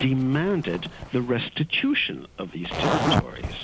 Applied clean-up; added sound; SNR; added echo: none; Zipper (clothing); 4 dB; none.